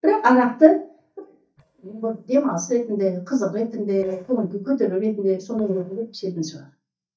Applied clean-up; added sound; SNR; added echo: neural mask model DeepFilterNet 3.